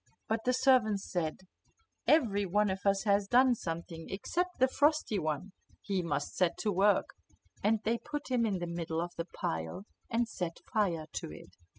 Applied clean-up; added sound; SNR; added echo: classical method spectral subtraction.